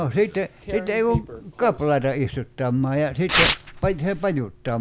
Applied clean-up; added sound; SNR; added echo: none; Tearing; 5 dB; none.